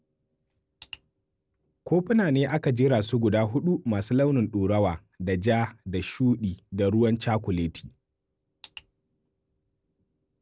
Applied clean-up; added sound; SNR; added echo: none; none; none; none.